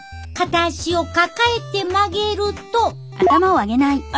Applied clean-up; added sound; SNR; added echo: none; none; none; none.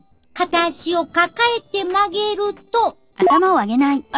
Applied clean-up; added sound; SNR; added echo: neural separator model SepFormer DNS4.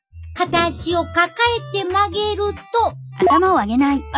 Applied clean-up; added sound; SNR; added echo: classical method Wiener filter.